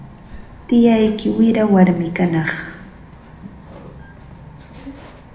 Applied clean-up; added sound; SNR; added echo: none; Bird vocalization, bird call, bird song; 19 dB; reverberation time 0.9 s.